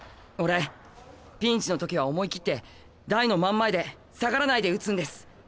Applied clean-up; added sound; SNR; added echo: none; none; none; none.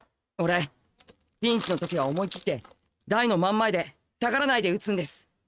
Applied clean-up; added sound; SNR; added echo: neural mask model RNNoise.